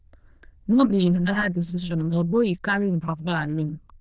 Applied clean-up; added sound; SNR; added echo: neural diffusion model UNIVERSE++.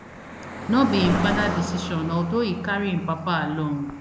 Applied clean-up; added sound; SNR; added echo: none; Cricket; 7 dB; none.